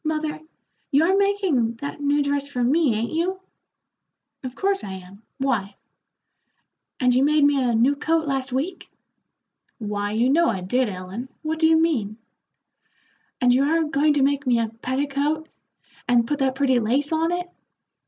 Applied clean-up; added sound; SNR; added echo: none; none; none; none.